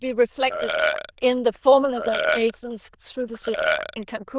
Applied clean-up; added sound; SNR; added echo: neural diffusion model UNIVERSE++.